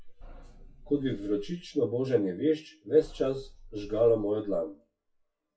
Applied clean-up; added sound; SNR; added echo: classical method WPE with log-MMSE.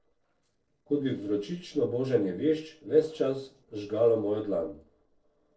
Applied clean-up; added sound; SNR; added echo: neural separator model SepFormer DNS4.